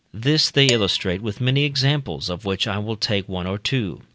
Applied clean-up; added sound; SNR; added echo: none; Dishes, pots, and pans; 15 dB; none.